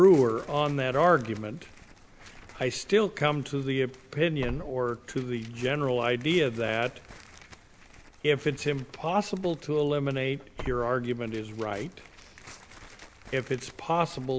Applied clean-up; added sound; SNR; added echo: none; Tearing; 19 dB; none.